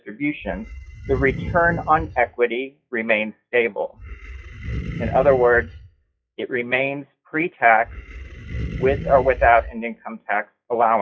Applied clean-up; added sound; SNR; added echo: classical method WPE with log-MMSE.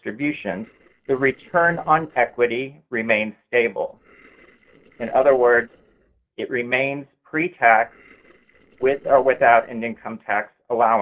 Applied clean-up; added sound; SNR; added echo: neural separator model SepFormer DNS4.